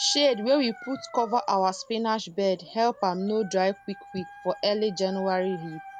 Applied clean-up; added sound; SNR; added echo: none; Dog; 18 dB; none.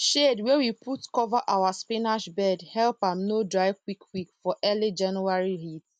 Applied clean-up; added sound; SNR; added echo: none; none; none; none.